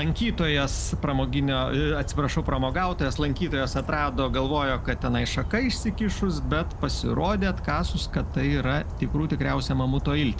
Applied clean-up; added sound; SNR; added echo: none; Bird vocalization, bird call, bird song; 5 dB; none.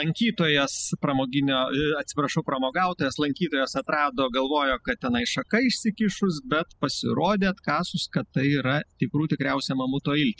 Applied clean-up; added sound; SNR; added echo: classical method spectral subtraction.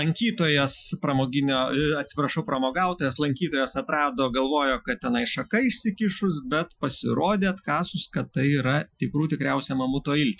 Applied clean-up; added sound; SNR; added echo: classical method Wiener filter.